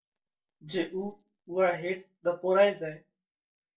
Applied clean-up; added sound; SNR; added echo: neural mask model DeepFilterNet 3.